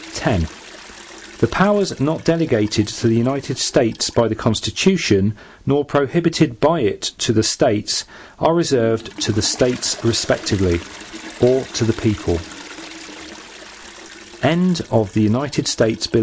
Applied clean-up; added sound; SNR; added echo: none; Toilet flush; 19 dB; none.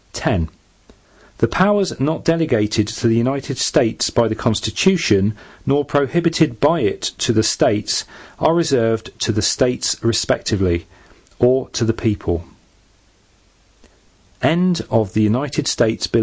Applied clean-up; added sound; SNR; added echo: none; none; none; none.